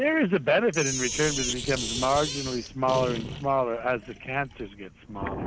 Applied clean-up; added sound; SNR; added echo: none; Sink (filling or washing); 8 dB; none.